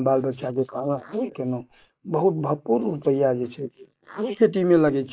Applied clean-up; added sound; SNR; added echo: neural mask model Resemble Enhance denoiser.